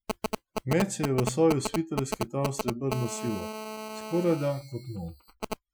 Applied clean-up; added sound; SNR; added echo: classical method Wiener filter.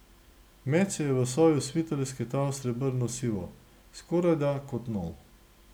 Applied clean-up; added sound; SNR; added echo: none; none; none; none.